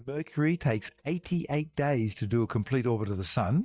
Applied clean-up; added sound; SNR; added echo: neural mask model DeepFilterNet 3.